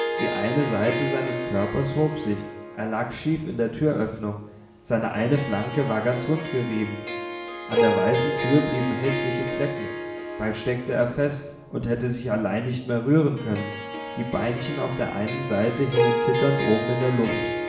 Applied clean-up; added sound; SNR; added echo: none; Harp; 4 dB; reverberation time 0.9 s.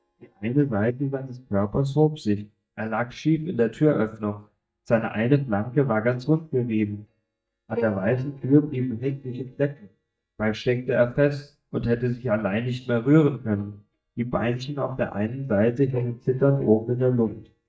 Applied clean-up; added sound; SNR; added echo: neural mask model DeepFilterNet 3.